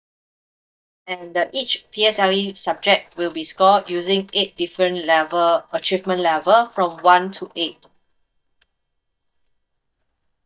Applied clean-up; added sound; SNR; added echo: neural mask model DeepFilterNet 3.